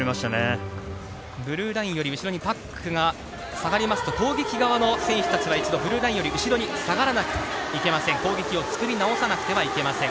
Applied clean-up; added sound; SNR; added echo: none; none; none; none.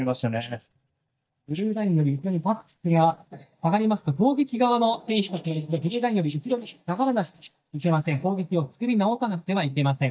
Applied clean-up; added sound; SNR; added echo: neural mask model DeepFilterNet 3.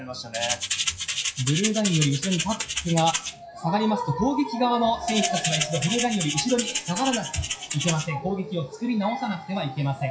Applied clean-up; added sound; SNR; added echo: classical method WPE with log-MMSE.